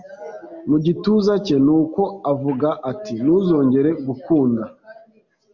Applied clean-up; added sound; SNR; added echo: none; none; none; none.